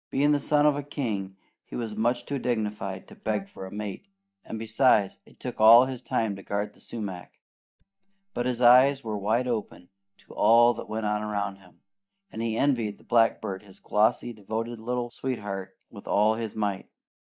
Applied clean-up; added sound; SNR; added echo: neural mask model DeepFilterNet 3.